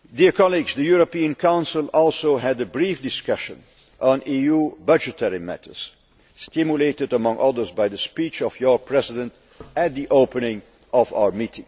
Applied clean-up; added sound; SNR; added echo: none; none; none; none.